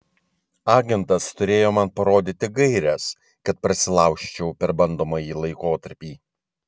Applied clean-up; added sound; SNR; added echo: none; none; none; none.